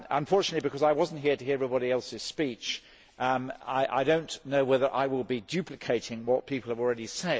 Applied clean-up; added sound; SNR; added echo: none; none; none; none.